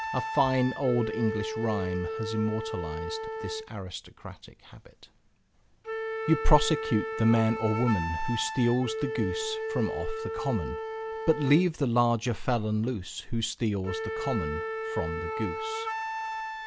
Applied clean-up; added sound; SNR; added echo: none; Wind instrument, woodwind instrument; 6 dB; none.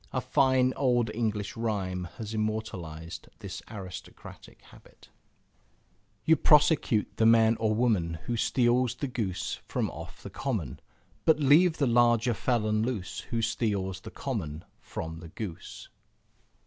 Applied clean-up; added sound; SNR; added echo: none; none; none; none.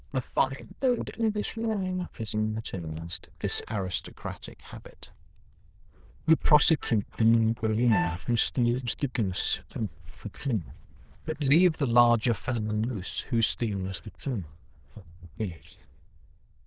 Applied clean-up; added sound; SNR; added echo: neural diffusion model UNIVERSE++.